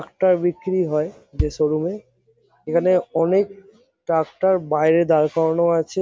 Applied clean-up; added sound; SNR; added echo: none; Bass drum; 11 dB; none.